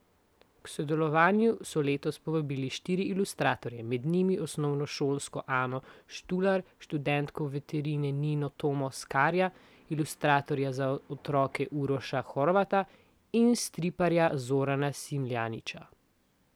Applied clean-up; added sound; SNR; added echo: none; none; none; none.